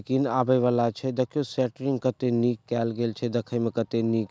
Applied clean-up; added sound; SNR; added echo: none; none; none; none.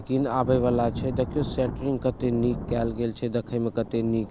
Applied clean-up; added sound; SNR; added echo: none; Thunder / Rain; 9 dB; none.